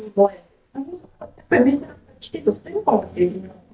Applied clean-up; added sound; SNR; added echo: neural mask model DeepFilterNet 3.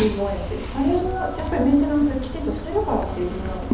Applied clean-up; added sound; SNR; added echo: none; Fire; 6 dB; reverberation time 2.2 s.